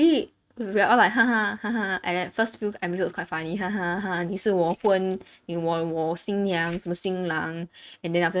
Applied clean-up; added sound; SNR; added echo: neural mask model RNNoise.